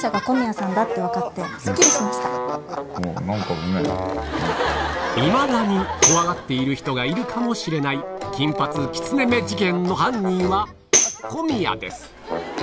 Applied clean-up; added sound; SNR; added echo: none; Tambourine; 2 dB; none.